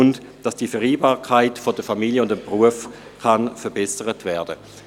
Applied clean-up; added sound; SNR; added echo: none; none; none; none.